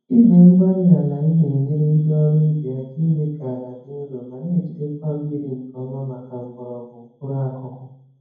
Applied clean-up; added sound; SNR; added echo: none; none; none; reverberation time 0.9 s.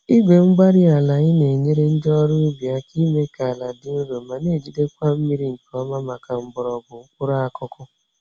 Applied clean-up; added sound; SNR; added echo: none; none; none; none.